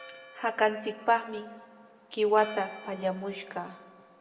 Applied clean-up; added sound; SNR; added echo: none; Church bell; 19 dB; reverberation time 1.5 s.